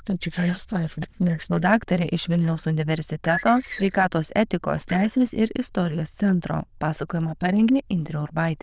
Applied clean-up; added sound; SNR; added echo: neural diffusion model UNIVERSE++.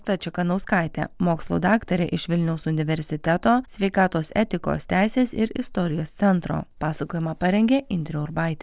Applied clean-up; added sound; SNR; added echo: none; none; none; none.